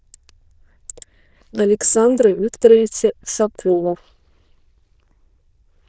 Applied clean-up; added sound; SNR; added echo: neural diffusion model UNIVERSE++.